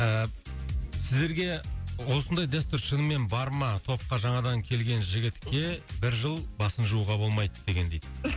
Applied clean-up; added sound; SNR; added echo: none; none; none; none.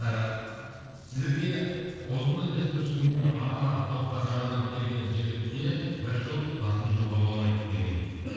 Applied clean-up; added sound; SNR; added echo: neural separator model SepFormer DNS4.